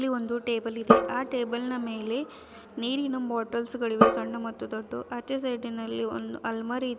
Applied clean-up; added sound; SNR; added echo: none; Drum; -3 dB; none.